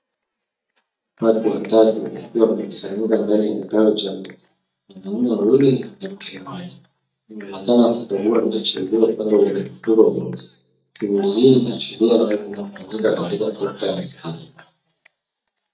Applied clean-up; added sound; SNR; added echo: neural mask model DeepFilterNet 3.